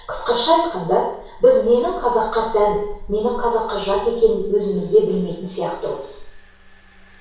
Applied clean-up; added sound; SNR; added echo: none; Engine; 16 dB; reverberation time 0.6 s.